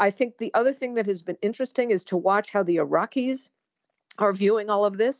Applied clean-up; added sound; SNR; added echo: none; none; none; none.